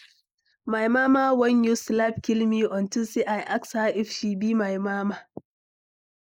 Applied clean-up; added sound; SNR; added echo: neural mask model Resemble Enhance denoiser.